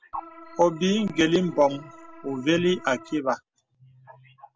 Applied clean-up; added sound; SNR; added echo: none; Organ; 20 dB; none.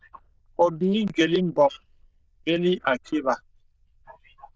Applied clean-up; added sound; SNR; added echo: neural diffusion model UNIVERSE++.